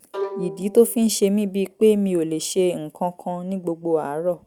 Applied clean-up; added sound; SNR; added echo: none; Bowed string instrument; 14 dB; none.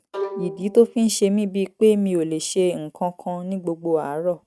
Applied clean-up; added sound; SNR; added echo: neural mask model RNNoise.